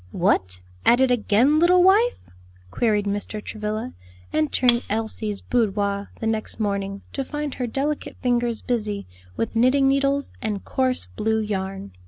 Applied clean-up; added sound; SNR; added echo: none; Cutlery, silverware; 7 dB; none.